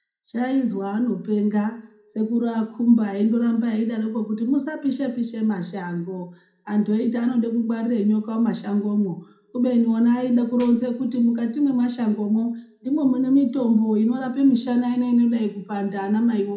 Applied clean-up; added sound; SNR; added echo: none; Tambourine; 15 dB; reverberation time 0.4 s.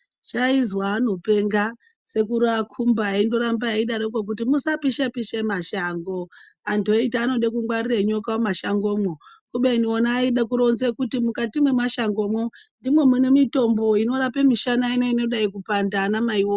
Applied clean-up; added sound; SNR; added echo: none; none; none; none.